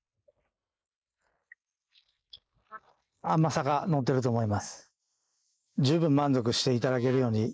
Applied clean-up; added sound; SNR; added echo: neural mask model Resemble Enhance denoiser.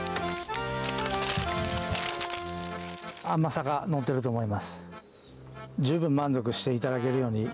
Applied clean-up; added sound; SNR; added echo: none; Brass instrument; 15 dB; none.